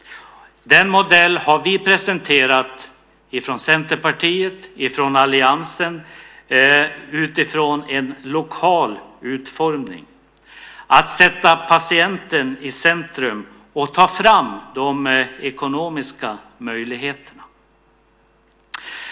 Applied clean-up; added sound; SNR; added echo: none; none; none; none.